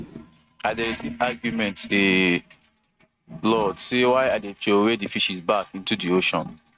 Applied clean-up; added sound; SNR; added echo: neural mask model RNNoise.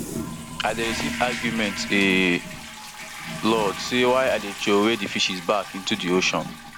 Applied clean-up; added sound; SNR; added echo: none; Toilet flush; 9 dB; none.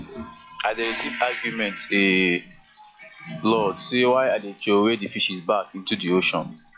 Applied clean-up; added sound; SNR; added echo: classical method log-MMSE.